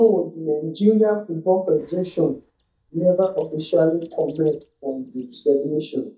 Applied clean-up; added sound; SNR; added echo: neural mask model DeepFilterNet 3.